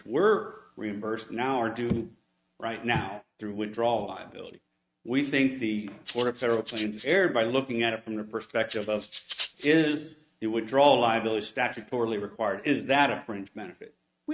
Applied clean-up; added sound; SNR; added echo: neural mask model RNNoise.